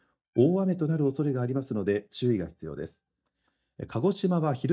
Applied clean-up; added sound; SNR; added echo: neural mask model DeepFilterNet 3.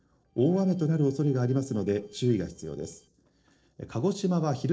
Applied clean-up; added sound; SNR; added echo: neural separator model SepFormer DNS4.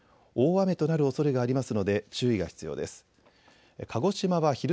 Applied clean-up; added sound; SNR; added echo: none; none; none; none.